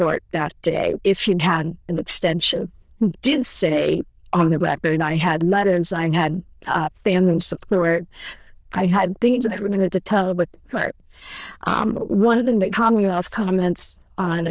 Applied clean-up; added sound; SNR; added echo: neural diffusion model UNIVERSE++.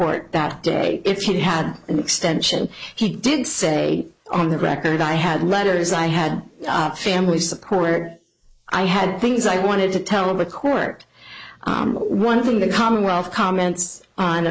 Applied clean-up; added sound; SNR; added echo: neural mask model Resemble Enhance denoiser.